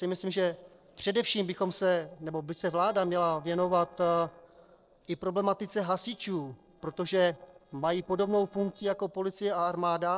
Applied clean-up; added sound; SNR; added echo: neural separator model SepFormer DNS4.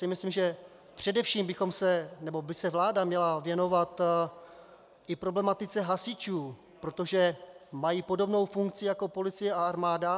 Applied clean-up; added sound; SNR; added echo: none; none; none; none.